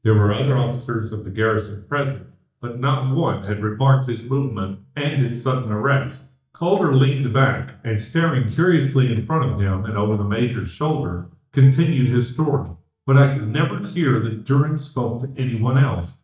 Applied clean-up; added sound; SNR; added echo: neural mask model DeepFilterNet 3.